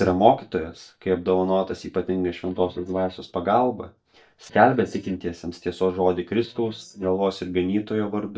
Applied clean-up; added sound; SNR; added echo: neural mask model DeepFilterNet 3.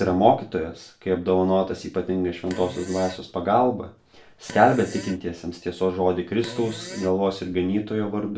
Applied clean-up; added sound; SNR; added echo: none; Fart; 17 dB; reverberation time 0.3 s.